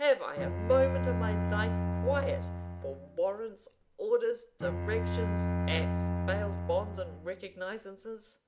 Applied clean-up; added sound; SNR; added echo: none; Bowed string instrument; 0 dB; none.